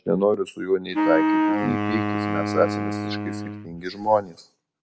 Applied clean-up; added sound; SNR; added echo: none; Wind instrument, woodwind instrument; -1 dB; none.